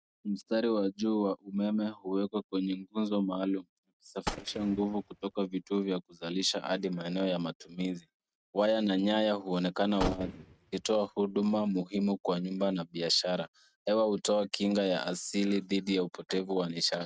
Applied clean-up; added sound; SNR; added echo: neural mask model RNNoise.